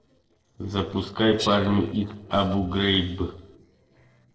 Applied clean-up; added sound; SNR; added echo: neural separator model SepFormer DNS4.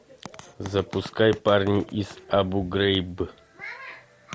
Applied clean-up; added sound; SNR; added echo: none; none; none; none.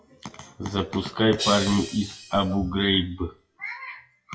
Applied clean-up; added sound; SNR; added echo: classical method WPE with log-MMSE.